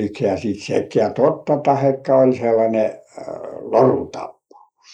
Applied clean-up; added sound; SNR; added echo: neural mask model Resemble Enhance denoiser.